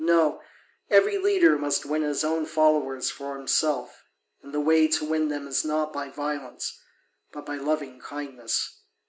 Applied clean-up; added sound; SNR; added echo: none; none; none; none.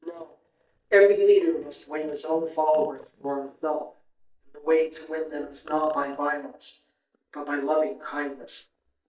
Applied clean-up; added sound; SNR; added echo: neural mask model DeepFilterNet 3.